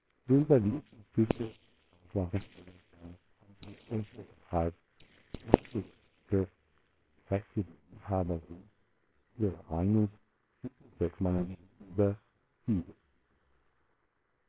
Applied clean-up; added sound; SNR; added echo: neural separator model SepFormer WHAMR!.